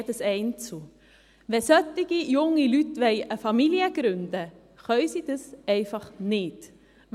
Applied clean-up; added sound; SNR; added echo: none; none; none; none.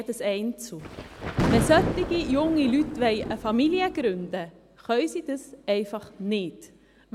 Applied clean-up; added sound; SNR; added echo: none; Thunder; 4 dB; none.